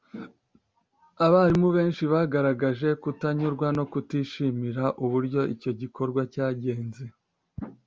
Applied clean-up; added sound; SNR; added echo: none; none; none; none.